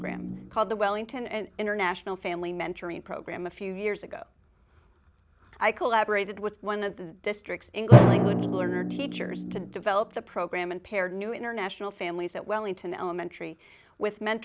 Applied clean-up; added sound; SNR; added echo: none; Drum; -1 dB; none.